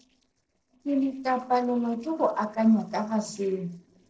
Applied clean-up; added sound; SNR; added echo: neural separator model SepFormer DNS4.